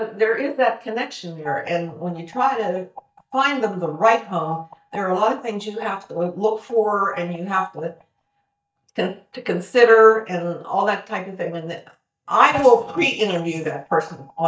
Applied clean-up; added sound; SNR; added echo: neural mask model DeepFilterNet 3.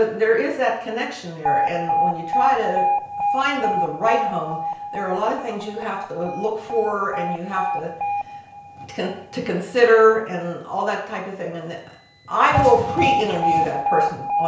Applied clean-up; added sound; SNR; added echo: none; Alarm; 2 dB; reverberation time 0.5 s.